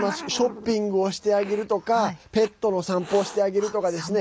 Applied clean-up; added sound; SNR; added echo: none; Hiss; 17 dB; none.